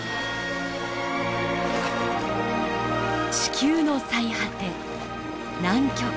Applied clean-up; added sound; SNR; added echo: none; none; none; none.